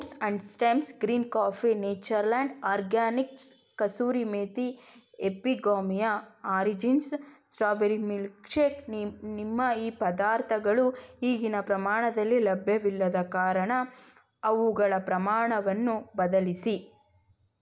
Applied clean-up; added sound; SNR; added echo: none; none; none; none.